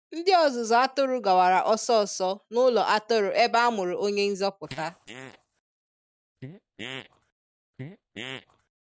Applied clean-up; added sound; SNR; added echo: neural mask model DeepFilterNet 3.